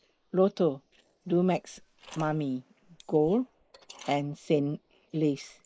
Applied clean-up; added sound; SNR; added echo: neural mask model Resemble Enhance denoiser.